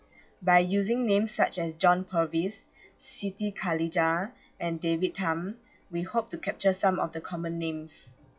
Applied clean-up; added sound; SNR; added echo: classical method log-MMSE.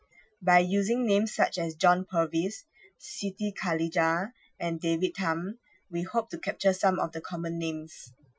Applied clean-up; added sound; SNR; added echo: classical method Wiener filter.